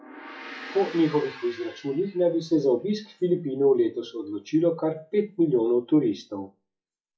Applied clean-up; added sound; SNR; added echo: classical method WPE with log-MMSE.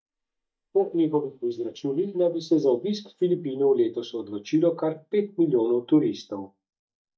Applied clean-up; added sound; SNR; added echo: neural mask model DeepFilterNet 3.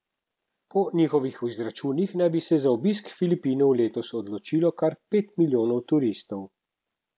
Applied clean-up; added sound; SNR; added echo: none; none; none; none.